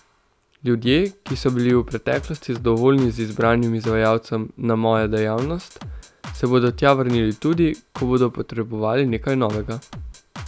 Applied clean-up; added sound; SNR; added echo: none; Drum kit; 16 dB; none.